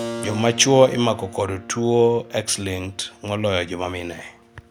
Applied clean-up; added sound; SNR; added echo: none; Keyboard (musical); 15 dB; none.